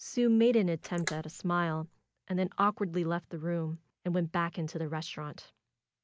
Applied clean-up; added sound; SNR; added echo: neural mask model Resemble Enhance denoiser.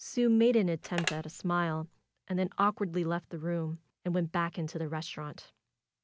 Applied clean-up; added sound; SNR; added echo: none; Telephone; 10 dB; none.